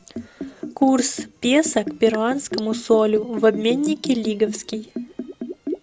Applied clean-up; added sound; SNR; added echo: none; Liquid; 10 dB; none.